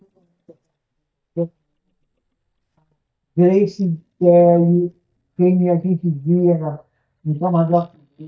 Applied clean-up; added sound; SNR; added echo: neural mask model DeepFilterNet 3.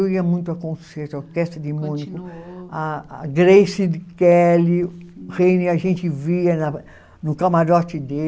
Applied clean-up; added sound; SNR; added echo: none; none; none; none.